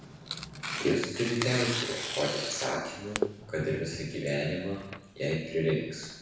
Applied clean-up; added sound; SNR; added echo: none; Tearing; 6 dB; reverberation time 1.0 s.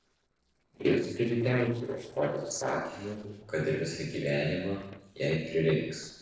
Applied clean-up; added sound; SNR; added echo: neural separator model SepFormer DNS4.